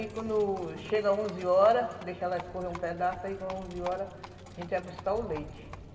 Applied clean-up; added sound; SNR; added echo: none; Livestock, farm animals, working animals; 15 dB; reverberation time 2.3 s.